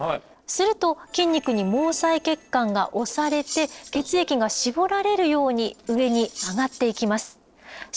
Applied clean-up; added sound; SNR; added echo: neural separator model SepFormer DNS4.